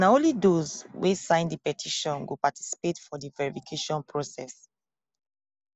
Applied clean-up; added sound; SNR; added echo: none; none; none; none.